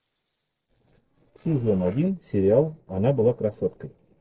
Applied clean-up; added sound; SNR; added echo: neural separator model SepFormer DNS4.